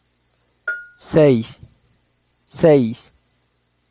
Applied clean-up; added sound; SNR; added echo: none; Bell; 16 dB; none.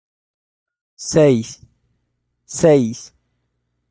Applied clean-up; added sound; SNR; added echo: neural mask model DeepFilterNet 3.